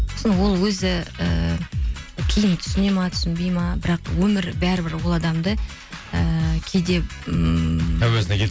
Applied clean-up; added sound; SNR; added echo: none; none; none; none.